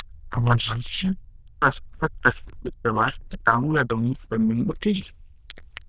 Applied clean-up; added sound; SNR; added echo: neural diffusion model UNIVERSE++.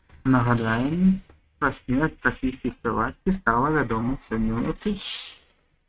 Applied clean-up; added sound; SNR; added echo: neural mask model RNNoise.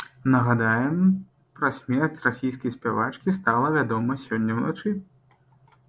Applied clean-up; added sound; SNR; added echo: none; none; none; none.